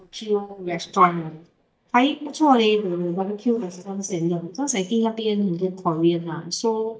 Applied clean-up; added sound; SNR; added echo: neural mask model DeepFilterNet 3.